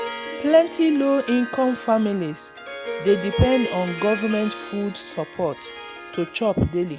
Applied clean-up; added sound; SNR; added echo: none; Harp; 11 dB; none.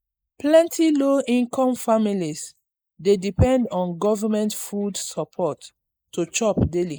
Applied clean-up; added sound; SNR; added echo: neural mask model Resemble Enhance denoiser.